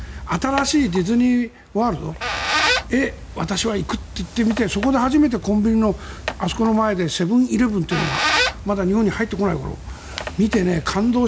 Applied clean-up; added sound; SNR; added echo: none; Squeak; 8 dB; none.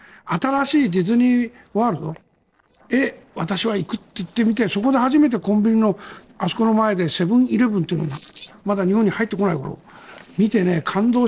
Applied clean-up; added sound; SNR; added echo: neural separator model SepFormer DNS4.